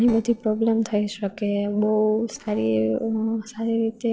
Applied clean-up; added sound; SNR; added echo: neural separator model SepFormer DNS4.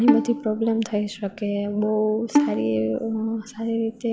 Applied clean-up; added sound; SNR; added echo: none; Bowed string instrument; 4 dB; none.